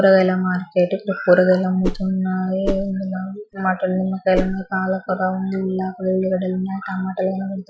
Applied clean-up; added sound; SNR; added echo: classical method Wiener filter.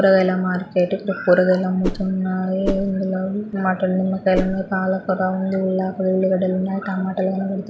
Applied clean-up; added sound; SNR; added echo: none; Whoosh, swoosh, swish; 6 dB; none.